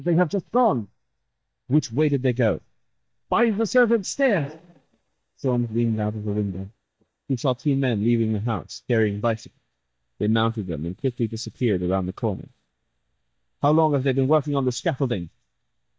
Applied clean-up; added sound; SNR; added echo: neural mask model DeepFilterNet 3.